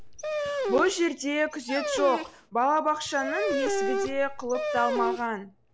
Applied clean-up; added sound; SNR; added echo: none; Dog; 3 dB; none.